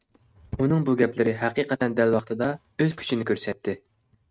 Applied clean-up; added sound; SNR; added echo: neural mask model RNNoise.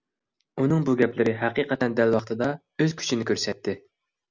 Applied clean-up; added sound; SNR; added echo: none; none; none; none.